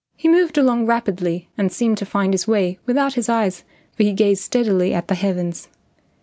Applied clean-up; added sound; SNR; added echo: none; none; none; none.